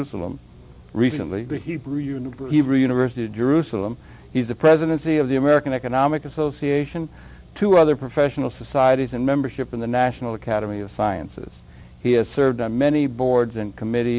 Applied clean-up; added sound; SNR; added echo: none; none; none; none.